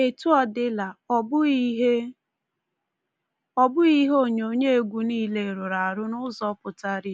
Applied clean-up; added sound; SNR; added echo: none; none; none; none.